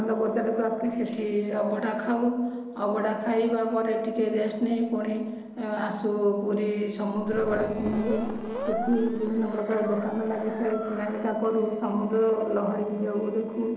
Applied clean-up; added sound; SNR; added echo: neural separator model SepFormer DNS4.